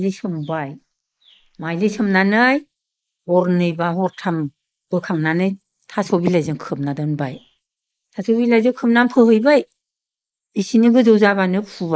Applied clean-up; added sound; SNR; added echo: neural mask model Resemble Enhance denoiser.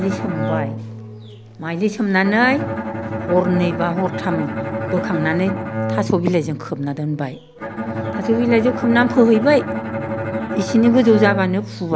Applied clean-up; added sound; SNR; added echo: none; Bowed string instrument; 6 dB; none.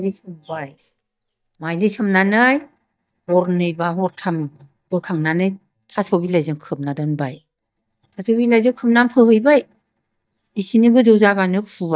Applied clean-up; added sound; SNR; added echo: neural mask model DeepFilterNet 3.